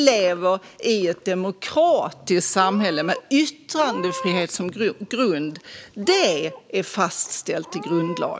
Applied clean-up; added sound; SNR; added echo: none; Meow / Purr; 16 dB; none.